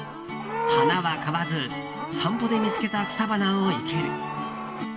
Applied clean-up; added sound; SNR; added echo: none; Livestock, farm animals, working animals; 4 dB; reverberation time 1.3 s.